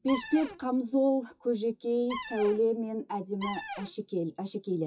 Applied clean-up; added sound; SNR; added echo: classical method WPE with log-MMSE.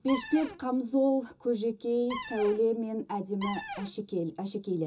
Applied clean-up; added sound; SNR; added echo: none; Cupboard open or close; 10 dB; reverberation time 0.2 s.